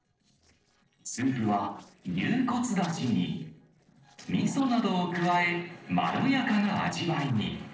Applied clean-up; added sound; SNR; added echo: neural separator model SepFormer DNS4.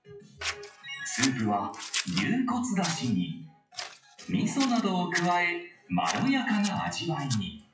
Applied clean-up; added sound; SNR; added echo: classical method WPE with log-MMSE.